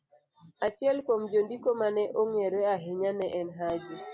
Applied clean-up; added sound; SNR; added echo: none; none; none; none.